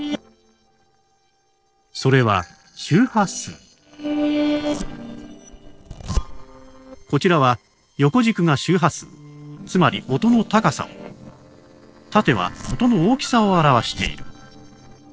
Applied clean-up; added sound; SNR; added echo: neural separator model SepFormer DNS4.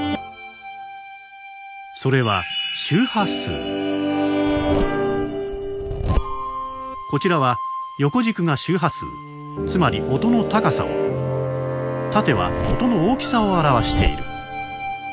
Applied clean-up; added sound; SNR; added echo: none; Zipper (clothing); 5 dB; none.